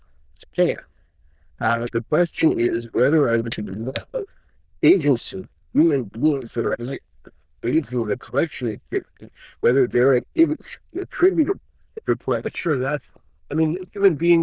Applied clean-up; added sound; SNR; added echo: neural diffusion model UNIVERSE++.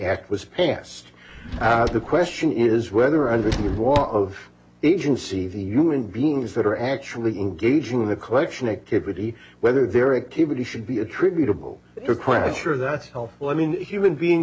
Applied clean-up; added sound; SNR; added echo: none; Drawer open or close; 10 dB; none.